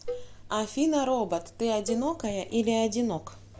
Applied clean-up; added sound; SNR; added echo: none; Cowbell; 15 dB; none.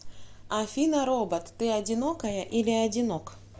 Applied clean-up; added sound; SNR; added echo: none; none; none; none.